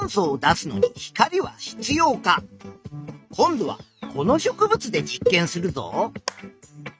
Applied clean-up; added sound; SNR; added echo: neural mask model RNNoise.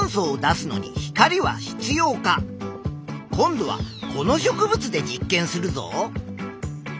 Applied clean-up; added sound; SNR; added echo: none; none; none; none.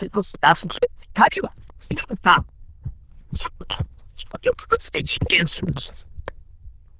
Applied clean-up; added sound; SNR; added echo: neural diffusion model UNIVERSE++.